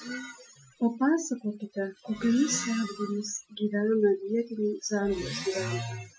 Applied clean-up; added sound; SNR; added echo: classical method Wiener filter.